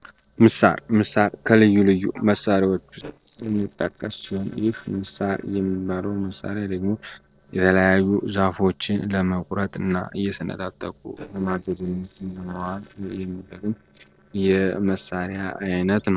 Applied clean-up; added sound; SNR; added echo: neural separator model SepFormer DNS4.